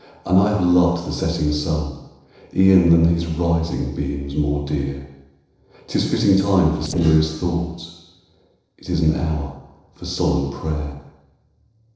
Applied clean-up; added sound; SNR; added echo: neural separator model SepFormer DNS4.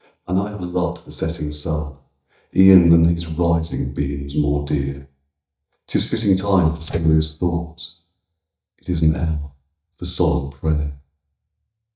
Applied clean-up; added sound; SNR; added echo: neural mask model DeepFilterNet 3.